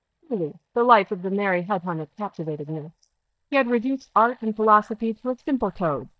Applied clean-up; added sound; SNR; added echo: neural mask model DeepFilterNet 3.